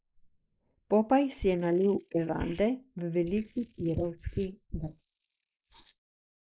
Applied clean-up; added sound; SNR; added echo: neural mask model Resemble Enhance denoiser.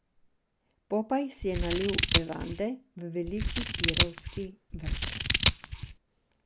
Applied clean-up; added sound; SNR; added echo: none; Scissors; -5 dB; none.